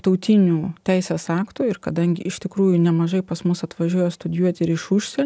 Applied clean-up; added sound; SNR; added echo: none; none; none; none.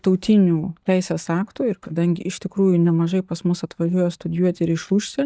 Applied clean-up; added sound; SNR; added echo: neural mask model DeepFilterNet 3.